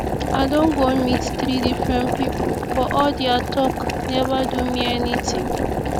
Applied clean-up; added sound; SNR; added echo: none; Boiling; 0 dB; none.